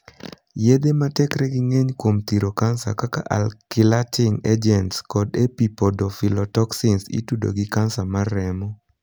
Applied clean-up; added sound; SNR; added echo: none; none; none; none.